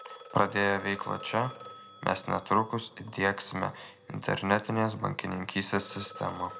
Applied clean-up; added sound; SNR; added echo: none; Telephone; 18 dB; reverberation time 1.6 s.